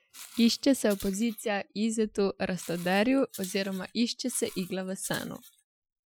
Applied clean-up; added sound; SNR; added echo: classical method Wiener filter.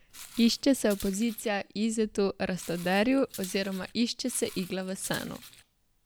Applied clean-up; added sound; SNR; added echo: none; Walk, footsteps; 18 dB; none.